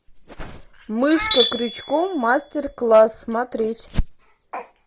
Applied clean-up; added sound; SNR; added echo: none; Tools; 6 dB; none.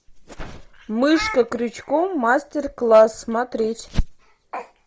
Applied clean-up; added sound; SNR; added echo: none; none; none; none.